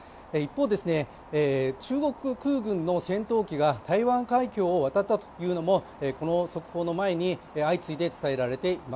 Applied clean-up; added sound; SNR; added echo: none; none; none; none.